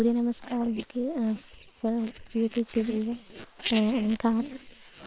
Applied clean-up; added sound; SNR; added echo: neural separator model SepFormer WHAM!.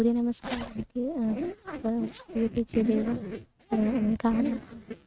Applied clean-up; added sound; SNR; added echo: neural mask model RNNoise.